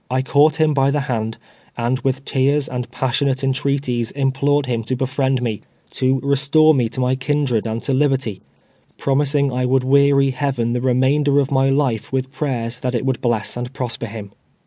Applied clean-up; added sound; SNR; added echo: none; none; none; none.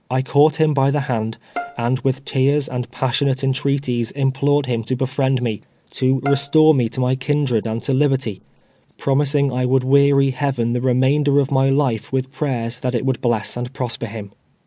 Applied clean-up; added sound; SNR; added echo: none; Bowed string instrument; 18 dB; none.